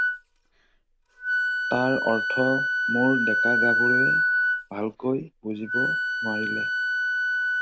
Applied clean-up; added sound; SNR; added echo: none; Wind instrument, woodwind instrument; -4 dB; none.